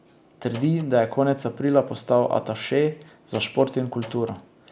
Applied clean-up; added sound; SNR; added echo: none; Door; 18 dB; none.